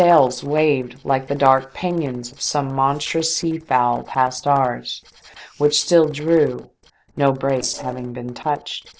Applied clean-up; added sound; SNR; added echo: neural separator model SepFormer DNS4.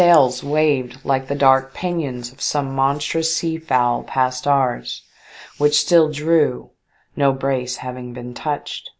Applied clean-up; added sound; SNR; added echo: none; none; none; none.